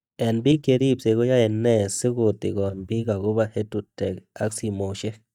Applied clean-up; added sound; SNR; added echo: neural mask model DeepFilterNet 3.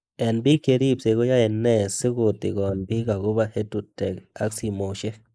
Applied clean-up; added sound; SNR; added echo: neural mask model Resemble Enhance denoiser.